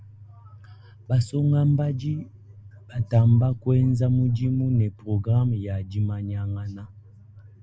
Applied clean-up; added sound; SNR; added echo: none; none; none; none.